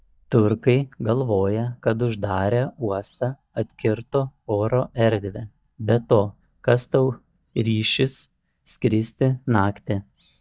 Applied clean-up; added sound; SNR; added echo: neural mask model DeepFilterNet 3.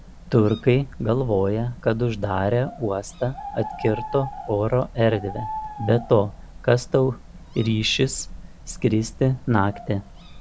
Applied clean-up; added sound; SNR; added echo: none; Bird; 14 dB; none.